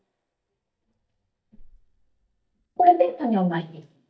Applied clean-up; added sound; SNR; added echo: neural mask model DeepFilterNet 3.